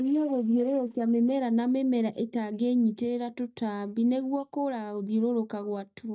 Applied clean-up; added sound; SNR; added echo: neural mask model DeepFilterNet 3.